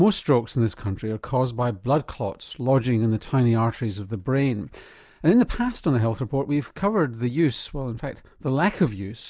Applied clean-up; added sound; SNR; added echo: none; none; none; none.